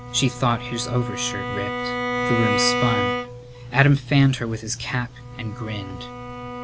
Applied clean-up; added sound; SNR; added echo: none; Bowed string instrument; 5 dB; none.